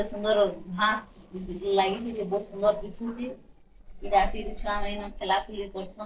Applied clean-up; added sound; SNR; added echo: neural separator model SepFormer DNS4.